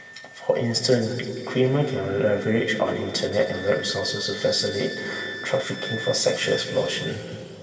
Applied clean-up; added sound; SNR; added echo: none; Wind instrument, woodwind instrument; 14 dB; reverberation time 2.4 s.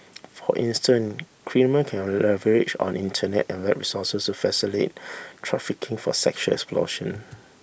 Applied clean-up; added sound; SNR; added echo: none; none; none; none.